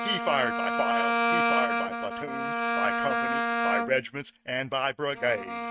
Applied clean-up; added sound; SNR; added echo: neural mask model RNNoise.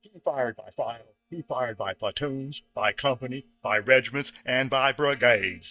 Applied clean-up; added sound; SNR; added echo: neural mask model DeepFilterNet 3.